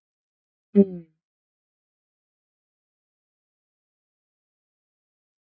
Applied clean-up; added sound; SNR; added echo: neural mask model DeepFilterNet 3.